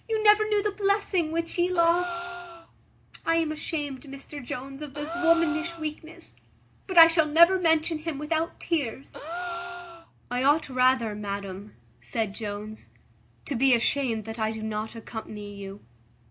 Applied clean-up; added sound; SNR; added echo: none; Gasp; 10 dB; none.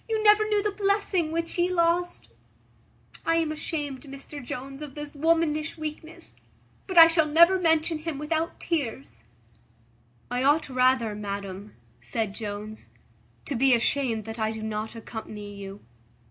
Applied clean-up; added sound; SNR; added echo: none; none; none; none.